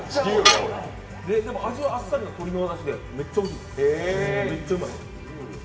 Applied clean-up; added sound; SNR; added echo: none; Tools; 2 dB; reverberation time 1.8 s.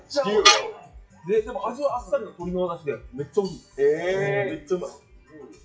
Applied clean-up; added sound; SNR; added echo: classical method WPE with log-MMSE.